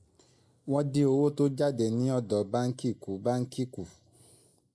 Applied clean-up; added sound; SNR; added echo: neural mask model Resemble Enhance denoiser.